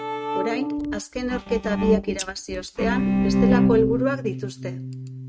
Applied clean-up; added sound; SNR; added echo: neural mask model RNNoise.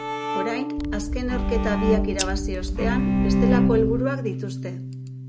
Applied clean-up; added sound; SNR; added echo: none; Scissors + Bowed string instrument; -5 dB; none.